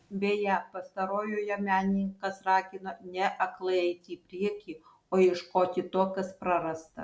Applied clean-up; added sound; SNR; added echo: none; none; none; none.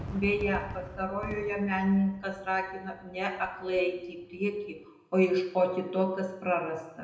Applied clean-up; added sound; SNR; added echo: none; Fireworks; 17 dB; reverberation time 0.8 s.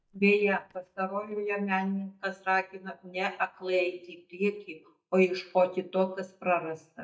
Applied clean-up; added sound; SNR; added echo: neural mask model DeepFilterNet 3.